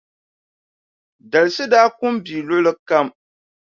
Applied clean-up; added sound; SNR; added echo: none; none; none; none.